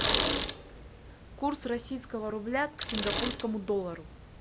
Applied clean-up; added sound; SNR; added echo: none; Bicycle; -4 dB; none.